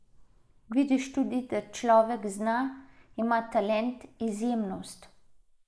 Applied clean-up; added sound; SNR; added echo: neural mask model Resemble Enhance denoiser.